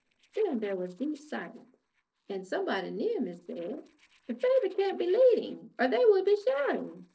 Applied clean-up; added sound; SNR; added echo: neural separator model SepFormer DNS4.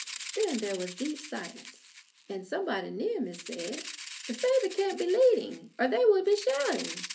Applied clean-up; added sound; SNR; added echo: none; Rattle (instrument); 13 dB; reverberation time 0.3 s.